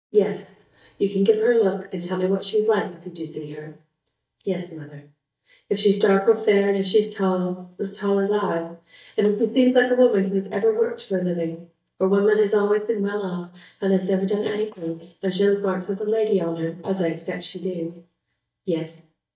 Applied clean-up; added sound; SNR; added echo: neural mask model DeepFilterNet 3.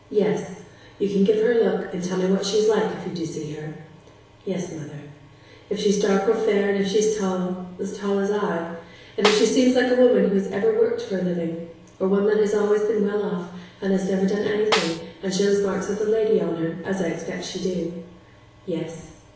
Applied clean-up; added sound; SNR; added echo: none; Snare drum; 7 dB; reverberation time 0.8 s.